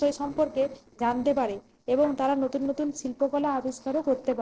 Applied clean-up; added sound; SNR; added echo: neural separator model SepFormer DNS4.